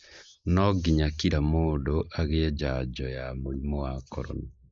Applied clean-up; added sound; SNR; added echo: neural mask model Resemble Enhance denoiser.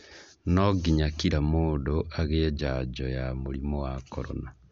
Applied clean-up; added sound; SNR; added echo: none; none; none; none.